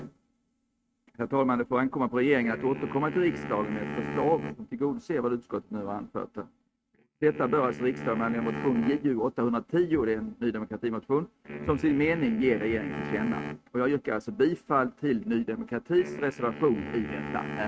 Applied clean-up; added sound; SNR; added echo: neural mask model RNNoise.